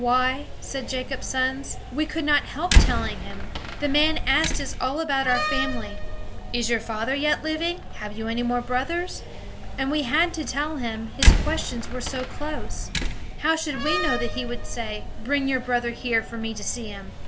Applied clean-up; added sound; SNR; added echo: none; Slam; -1 dB; none.